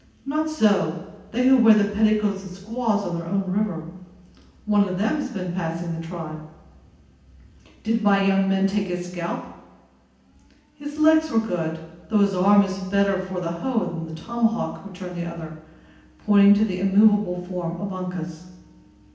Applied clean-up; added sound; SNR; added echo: none; none; none; reverberation time 0.9 s.